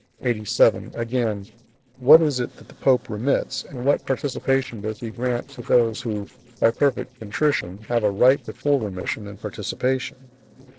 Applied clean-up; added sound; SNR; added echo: neural separator model SepFormer DNS4.